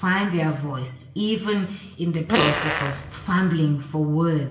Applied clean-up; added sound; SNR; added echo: none; Fart; 1 dB; reverberation time 0.8 s.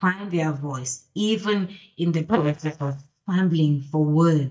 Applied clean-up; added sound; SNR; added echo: neural mask model DeepFilterNet 3.